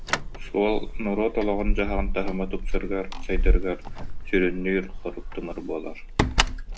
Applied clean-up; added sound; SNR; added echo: none; Keys jangling; -2 dB; none.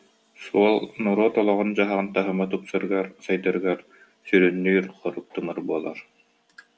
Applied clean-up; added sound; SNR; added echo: none; none; none; none.